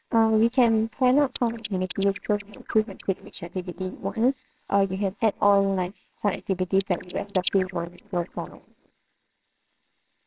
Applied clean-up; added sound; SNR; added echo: neural separator model SepFormer WHAMR!.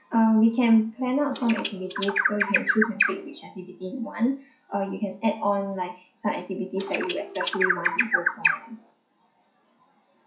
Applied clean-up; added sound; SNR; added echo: classical method WPE with log-MMSE.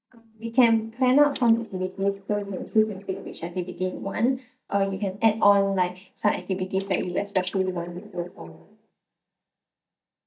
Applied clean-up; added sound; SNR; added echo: neural mask model DeepFilterNet 3.